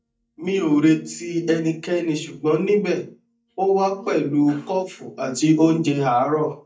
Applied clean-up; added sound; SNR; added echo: neural mask model DeepFilterNet 3.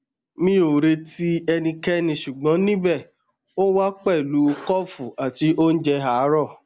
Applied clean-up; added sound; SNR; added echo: none; none; none; none.